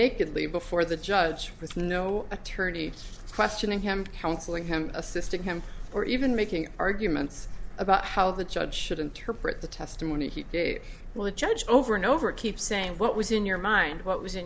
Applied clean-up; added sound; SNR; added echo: none; none; none; none.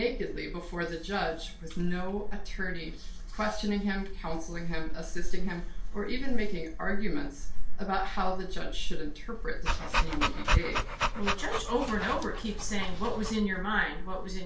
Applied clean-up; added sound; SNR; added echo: none; Dog; 3 dB; reverberation time 0.3 s.